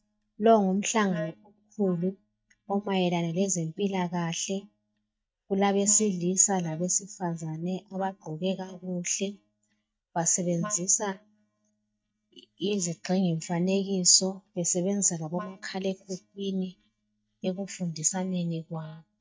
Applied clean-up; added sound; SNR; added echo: neural mask model DeepFilterNet 3.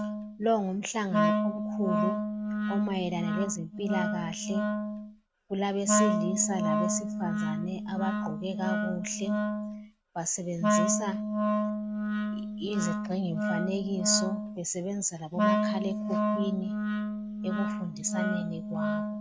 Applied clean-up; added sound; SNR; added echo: neural mask model RNNoise.